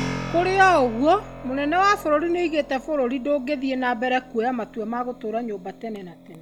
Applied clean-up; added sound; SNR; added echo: none; Keyboard (musical); 14 dB; none.